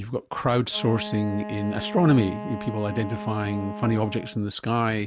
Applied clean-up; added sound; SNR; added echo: none; Wind instrument, woodwind instrument; 11 dB; none.